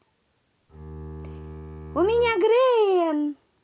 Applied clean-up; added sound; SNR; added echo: none; Bowed string instrument; 15 dB; none.